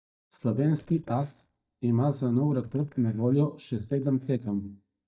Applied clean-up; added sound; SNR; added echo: neural mask model DeepFilterNet 3.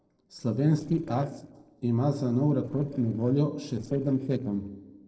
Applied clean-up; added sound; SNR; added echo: neural separator model SepFormer DNS4.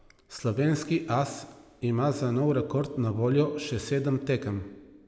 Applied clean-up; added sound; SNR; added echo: none; none; none; none.